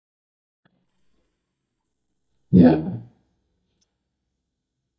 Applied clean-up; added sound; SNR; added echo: neural mask model DeepFilterNet 3.